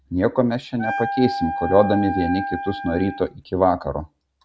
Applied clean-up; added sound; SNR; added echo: none; Wind instrument, woodwind instrument; 6 dB; none.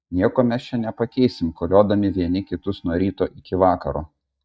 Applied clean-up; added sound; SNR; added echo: neural mask model DeepFilterNet 3.